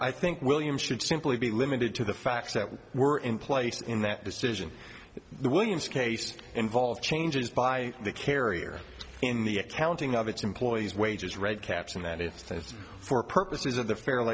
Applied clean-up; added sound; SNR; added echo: none; none; none; none.